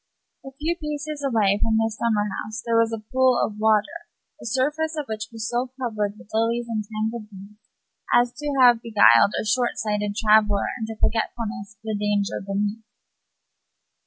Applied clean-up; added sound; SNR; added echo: none; none; none; none.